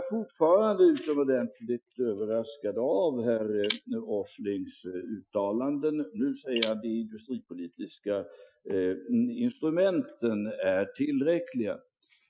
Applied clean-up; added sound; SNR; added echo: classical method Wiener filter.